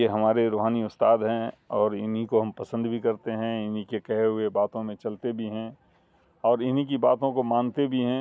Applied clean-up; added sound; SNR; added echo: none; none; none; none.